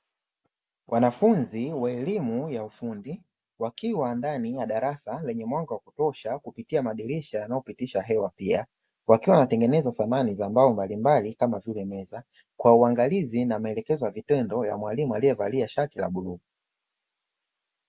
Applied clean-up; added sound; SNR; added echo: none; none; none; none.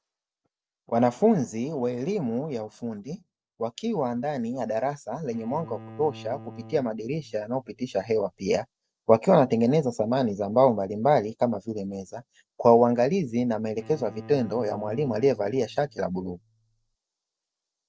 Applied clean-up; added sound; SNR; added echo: neural separator model SepFormer DNS4.